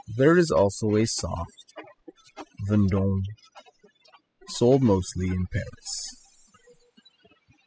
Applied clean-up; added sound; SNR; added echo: classical method spectral subtraction.